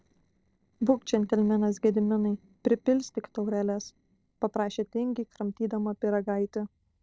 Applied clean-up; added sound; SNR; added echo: neural separator model SepFormer DNS4.